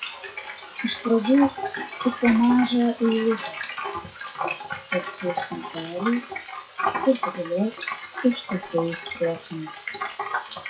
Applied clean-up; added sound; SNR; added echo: classical method WPE with log-MMSE.